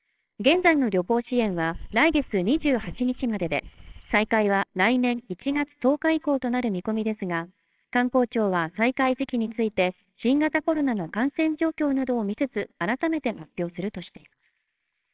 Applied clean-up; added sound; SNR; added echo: neural separator model SepFormer WHAMR!.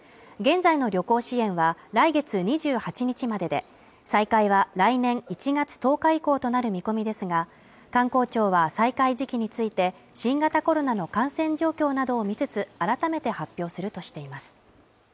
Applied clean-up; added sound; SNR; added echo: none; none; none; none.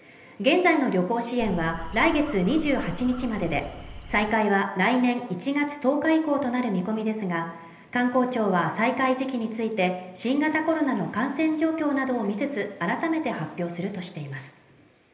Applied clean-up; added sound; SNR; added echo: none; Crow; 11 dB; reverberation time 0.8 s.